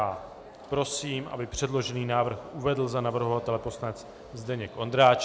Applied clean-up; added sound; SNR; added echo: none; none; none; none.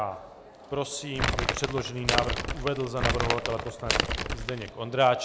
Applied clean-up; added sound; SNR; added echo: none; Crumpling, crinkling; -1 dB; none.